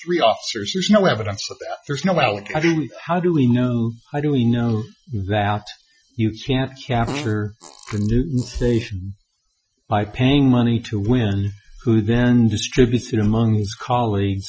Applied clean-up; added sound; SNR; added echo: classical method Wiener filter.